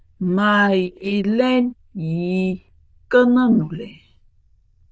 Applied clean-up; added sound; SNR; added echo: neural diffusion model UNIVERSE++.